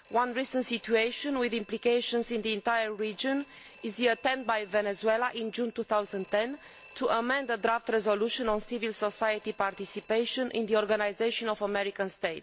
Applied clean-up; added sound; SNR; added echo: none; Telephone; 18 dB; none.